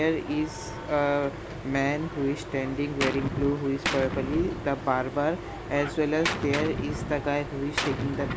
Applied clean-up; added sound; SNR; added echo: none; Gunshot, gunfire; 8 dB; none.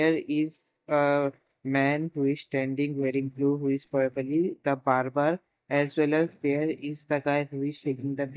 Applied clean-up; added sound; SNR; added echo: neural mask model DeepFilterNet 3.